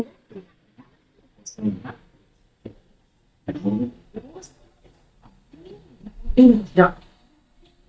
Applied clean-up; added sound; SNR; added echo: neural mask model DeepFilterNet 3.